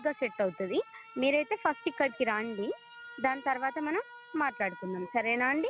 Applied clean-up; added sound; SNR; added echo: none; Alarm; 18 dB; none.